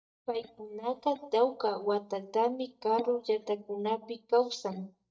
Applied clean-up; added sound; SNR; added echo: neural mask model DeepFilterNet 3.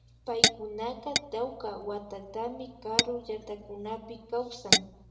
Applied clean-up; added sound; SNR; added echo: none; Tap / Glass; -4 dB; reverberation time 0.7 s.